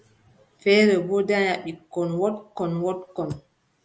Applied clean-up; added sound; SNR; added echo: none; none; none; none.